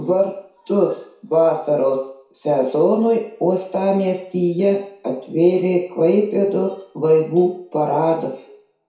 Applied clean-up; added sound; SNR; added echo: none; none; none; reverberation time 0.6 s.